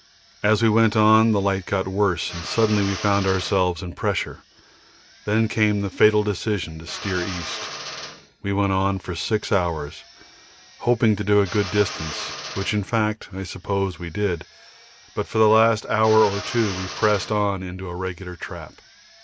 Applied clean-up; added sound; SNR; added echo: none; Drill; 15 dB; none.